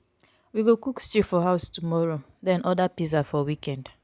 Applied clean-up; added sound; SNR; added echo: none; none; none; none.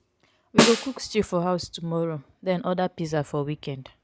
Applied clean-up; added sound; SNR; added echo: none; Snare drum; -2 dB; none.